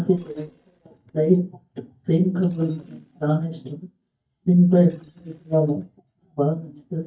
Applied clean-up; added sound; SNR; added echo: neural mask model DeepFilterNet 3.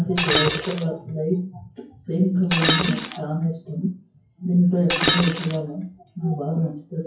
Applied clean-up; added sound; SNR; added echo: classical method WPE with log-MMSE.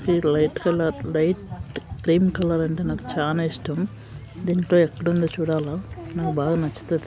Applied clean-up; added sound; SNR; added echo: none; none; none; none.